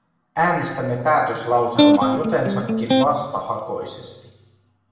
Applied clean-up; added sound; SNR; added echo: none; Electric guitar; -4 dB; reverberation time 1.1 s.